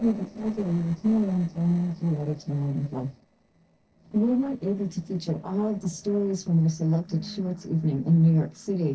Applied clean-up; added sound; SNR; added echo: neural separator model SepFormer DNS4.